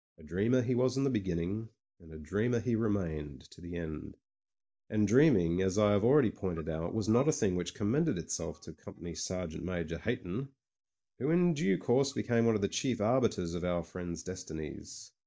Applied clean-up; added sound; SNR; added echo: neural mask model DeepFilterNet 3.